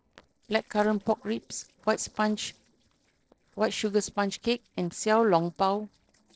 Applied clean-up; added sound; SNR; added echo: neural separator model SepFormer DNS4.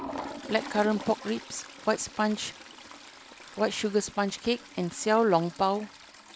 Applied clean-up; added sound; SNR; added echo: none; Toilet flush; 14 dB; none.